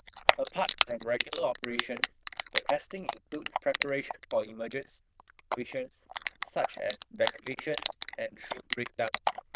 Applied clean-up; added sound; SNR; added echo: neural diffusion model UNIVERSE++.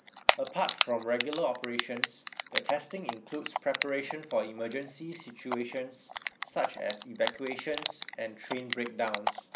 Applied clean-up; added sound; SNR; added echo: none; Typing; 1 dB; none.